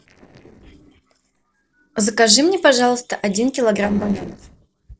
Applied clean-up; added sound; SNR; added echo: neural separator model SepFormer DNS4.